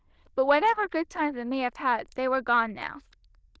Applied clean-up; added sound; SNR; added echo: neural diffusion model UNIVERSE++.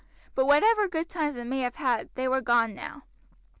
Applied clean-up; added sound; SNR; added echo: none; none; none; none.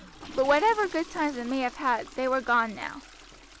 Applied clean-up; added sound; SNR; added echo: none; Toilet flush / Water; 19 dB; none.